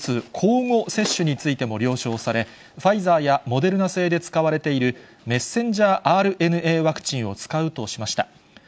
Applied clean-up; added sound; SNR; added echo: none; none; none; none.